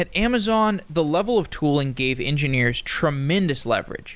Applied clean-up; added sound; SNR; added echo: none; Rain; 17 dB; none.